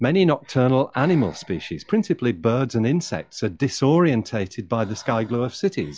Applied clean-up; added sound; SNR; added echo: classical method log-MMSE.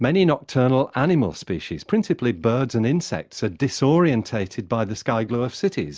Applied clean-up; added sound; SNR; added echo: none; none; none; none.